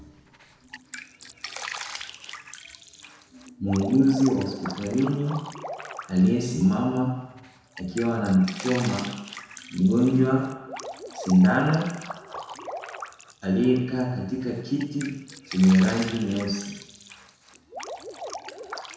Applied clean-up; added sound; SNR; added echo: none; Drip; 14 dB; reverberation time 1.0 s.